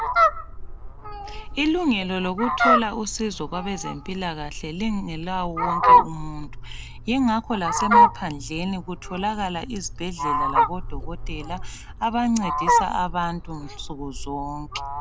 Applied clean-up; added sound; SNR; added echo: none; Fowl; -3 dB; none.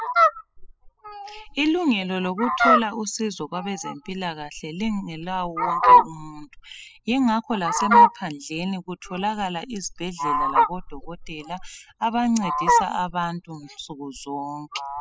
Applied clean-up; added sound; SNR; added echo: classical method spectral subtraction.